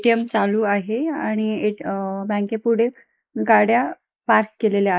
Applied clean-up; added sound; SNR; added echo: neural mask model Resemble Enhance denoiser.